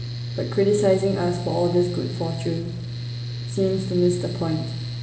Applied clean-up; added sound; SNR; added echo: none; Mechanical fan; 6 dB; reverberation time 1.5 s.